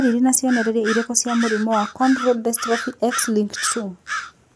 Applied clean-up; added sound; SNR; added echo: none; Bird vocalization, bird call, bird song; 9 dB; none.